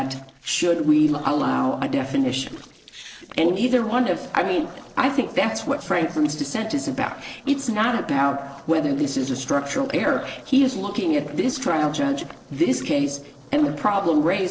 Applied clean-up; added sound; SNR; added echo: neural separator model SepFormer DNS4.